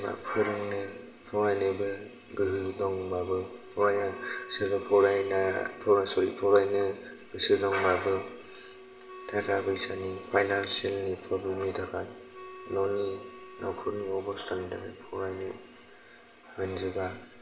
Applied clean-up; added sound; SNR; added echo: none; Wind instrument, woodwind instrument; 18 dB; reverberation time 0.8 s.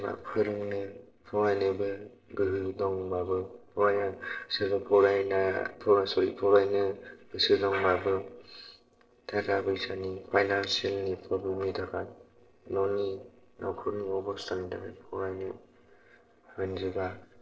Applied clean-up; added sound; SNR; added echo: neural separator model SepFormer DNS4.